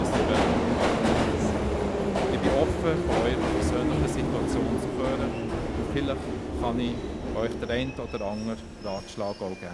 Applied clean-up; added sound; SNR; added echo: none; Subway, metro, underground; -5 dB; none.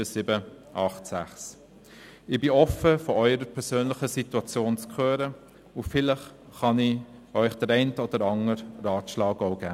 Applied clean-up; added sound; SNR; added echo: none; none; none; none.